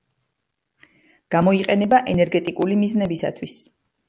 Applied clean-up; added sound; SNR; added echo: none; none; none; none.